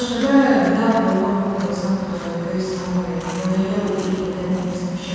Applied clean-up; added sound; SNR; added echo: none; Walk, footsteps; 15 dB; reverberation time 2.1 s.